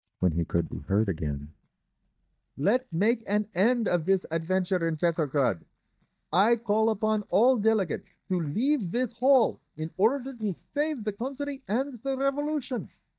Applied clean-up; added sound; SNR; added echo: neural mask model DeepFilterNet 3.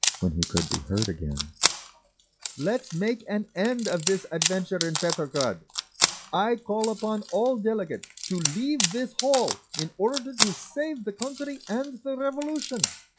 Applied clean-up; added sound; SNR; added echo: classical method log-MMSE.